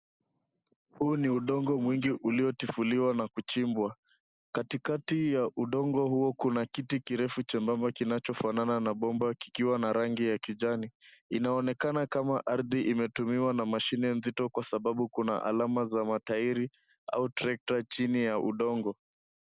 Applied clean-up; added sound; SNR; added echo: none; none; none; none.